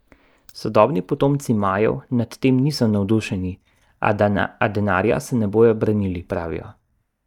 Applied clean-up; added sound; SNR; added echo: neural mask model DeepFilterNet 3.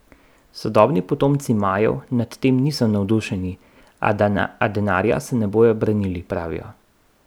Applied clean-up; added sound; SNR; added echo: none; none; none; none.